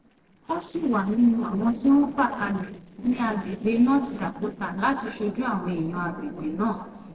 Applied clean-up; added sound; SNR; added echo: neural separator model SepFormer DNS4.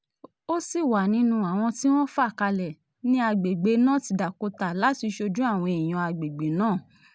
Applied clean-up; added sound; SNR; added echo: none; none; none; none.